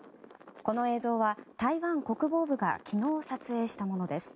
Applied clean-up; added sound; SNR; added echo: none; none; none; none.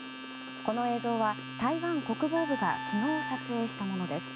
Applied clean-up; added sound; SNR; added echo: none; Domestic sounds, home sounds + Wind instrument, woodwind instrument; 7 dB; none.